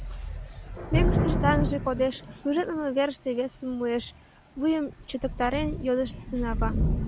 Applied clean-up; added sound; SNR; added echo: none; Thunder / Rain; 1 dB; none.